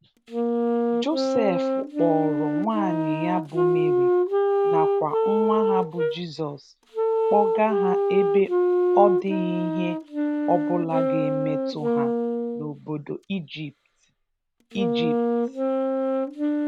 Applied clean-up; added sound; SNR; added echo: none; Wind instrument, woodwind instrument; -4 dB; none.